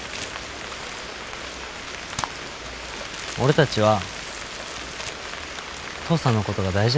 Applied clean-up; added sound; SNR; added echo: none; Crumpling, crinkling; 15 dB; none.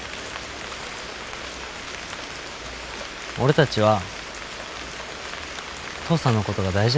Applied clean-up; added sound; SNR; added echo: none; none; none; none.